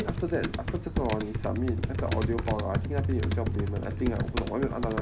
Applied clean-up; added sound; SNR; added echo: none; Computer keyboard; -2 dB; none.